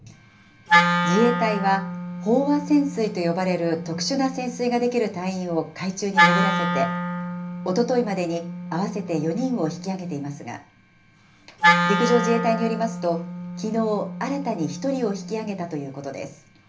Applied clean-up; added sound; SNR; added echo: none; Wind instrument, woodwind instrument; 2 dB; reverberation time 0.3 s.